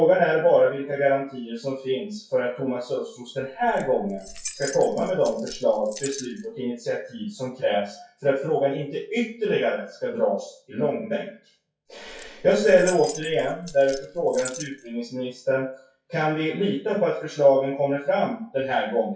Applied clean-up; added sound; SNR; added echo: classical method WPE with log-MMSE.